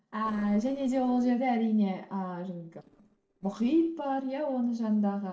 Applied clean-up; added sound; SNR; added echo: neural separator model SepFormer DNS4.